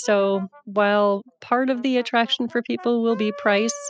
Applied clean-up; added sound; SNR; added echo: classical method spectral subtraction.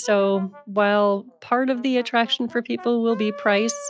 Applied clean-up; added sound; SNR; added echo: classical method log-MMSE.